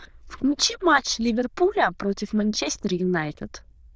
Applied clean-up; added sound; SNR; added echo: neural diffusion model UNIVERSE++.